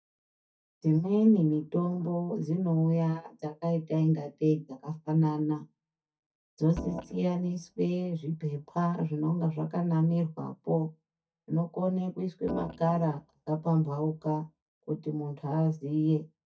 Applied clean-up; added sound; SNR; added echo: neural mask model DeepFilterNet 3.